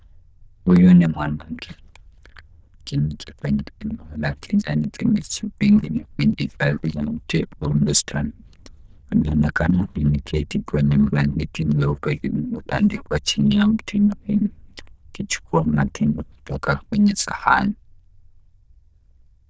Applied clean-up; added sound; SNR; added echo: neural diffusion model UNIVERSE++.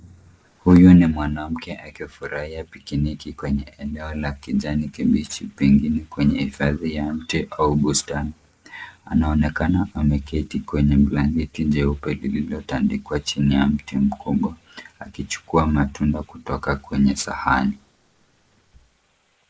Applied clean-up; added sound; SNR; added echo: neural mask model Resemble Enhance denoiser.